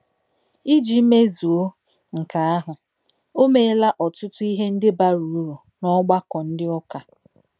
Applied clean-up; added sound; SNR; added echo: none; none; none; none.